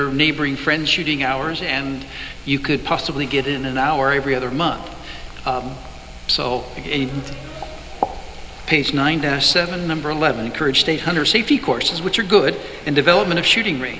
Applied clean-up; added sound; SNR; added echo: none; none; none; none.